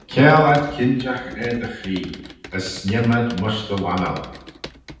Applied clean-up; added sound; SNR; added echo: none; Computer keyboard; 18 dB; reverberation time 0.9 s.